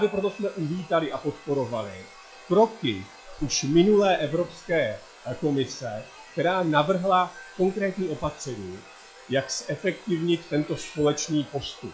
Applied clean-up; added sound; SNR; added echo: classical method log-MMSE.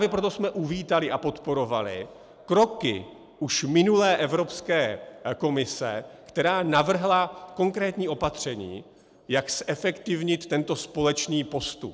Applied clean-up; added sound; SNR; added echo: none; none; none; none.